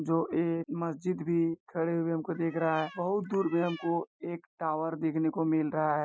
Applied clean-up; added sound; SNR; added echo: classical method Wiener filter.